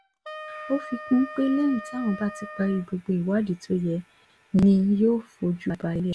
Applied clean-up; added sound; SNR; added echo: none; Wind instrument, woodwind instrument; 17 dB; none.